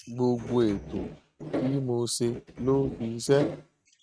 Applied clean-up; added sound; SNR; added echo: neural mask model RNNoise.